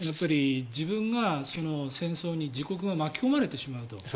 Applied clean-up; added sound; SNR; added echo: neural mask model Resemble Enhance denoiser.